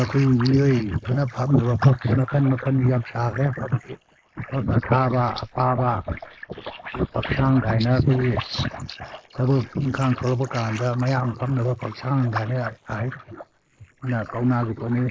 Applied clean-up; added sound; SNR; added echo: neural mask model Resemble Enhance denoiser.